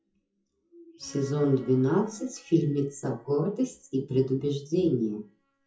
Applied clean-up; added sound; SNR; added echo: classical method WPE with log-MMSE.